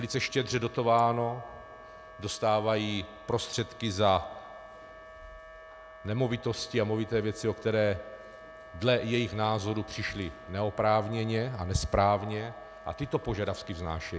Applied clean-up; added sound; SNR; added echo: none; Wind instrument, woodwind instrument; 18 dB; none.